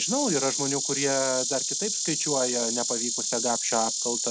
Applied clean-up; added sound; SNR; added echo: none; Insect; -1 dB; none.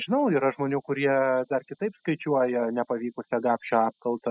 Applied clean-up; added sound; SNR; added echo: classical method spectral subtraction.